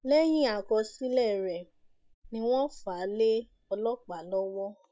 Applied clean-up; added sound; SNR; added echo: neural mask model DeepFilterNet 3.